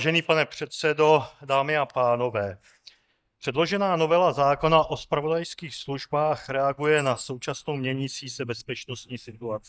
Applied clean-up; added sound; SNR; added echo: neural mask model DeepFilterNet 3.